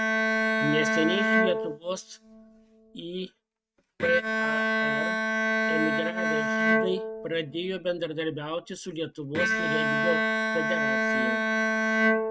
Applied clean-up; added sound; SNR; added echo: neural mask model RNNoise.